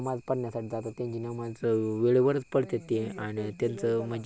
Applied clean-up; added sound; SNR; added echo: none; none; none; none.